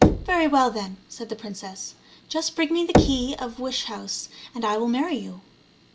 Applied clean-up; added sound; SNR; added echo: none; Knock / Wood; 1 dB; none.